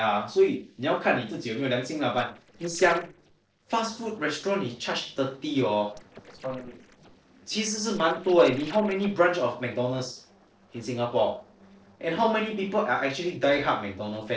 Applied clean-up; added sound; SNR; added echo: neural separator model SepFormer DNS4.